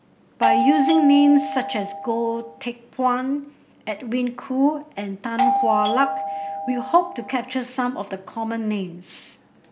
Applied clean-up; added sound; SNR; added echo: none; Doorbell; 2 dB; none.